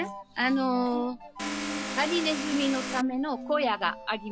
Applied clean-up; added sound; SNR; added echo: none; Vehicle; 6 dB; none.